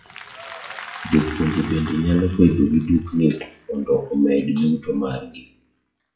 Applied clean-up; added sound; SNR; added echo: classical method WPE with log-MMSE.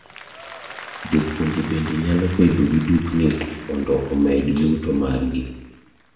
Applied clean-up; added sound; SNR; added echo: none; Applause; 17 dB; reverberation time 0.9 s.